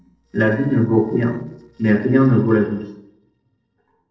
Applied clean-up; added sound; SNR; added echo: neural separator model SepFormer DNS4.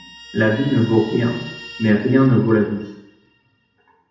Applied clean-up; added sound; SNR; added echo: none; Guitar; 20 dB; reverberation time 0.8 s.